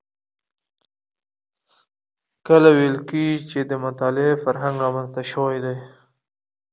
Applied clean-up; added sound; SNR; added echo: none; none; none; none.